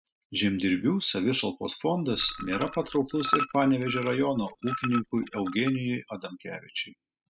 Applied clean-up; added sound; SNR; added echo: classical method spectral subtraction.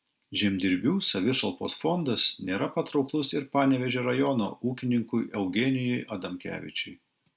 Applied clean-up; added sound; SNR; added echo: none; none; none; none.